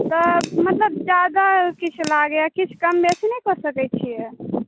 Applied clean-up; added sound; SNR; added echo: none; Crack / Crackle; 17 dB; none.